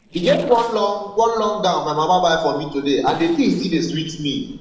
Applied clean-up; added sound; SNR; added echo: neural separator model SepFormer DNS4.